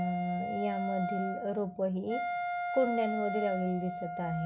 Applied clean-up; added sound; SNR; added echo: none; Wind instrument, woodwind instrument; 3 dB; none.